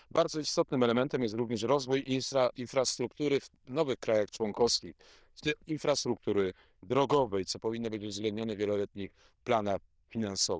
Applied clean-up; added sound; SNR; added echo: neural diffusion model UNIVERSE++.